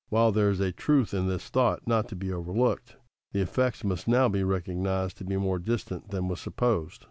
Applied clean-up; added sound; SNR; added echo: none; none; none; none.